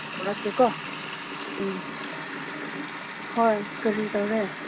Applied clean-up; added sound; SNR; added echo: none; Water tap, faucet; 6 dB; none.